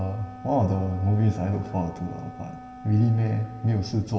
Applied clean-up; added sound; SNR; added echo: none; Wind instrument, woodwind instrument; 17 dB; reverberation time 2.0 s.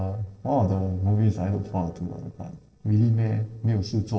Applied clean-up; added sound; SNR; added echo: neural separator model SepFormer DNS4.